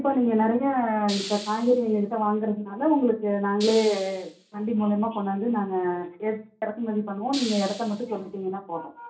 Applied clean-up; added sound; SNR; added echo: none; Hiss; 14 dB; reverberation time 0.3 s.